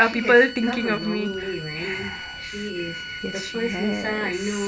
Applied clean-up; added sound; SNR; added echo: none; Bowed string instrument; 13 dB; none.